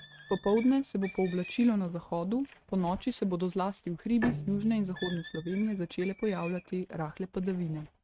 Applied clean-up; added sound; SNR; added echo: neural mask model RNNoise.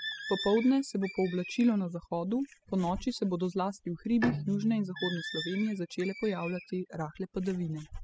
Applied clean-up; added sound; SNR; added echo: classical method spectral subtraction.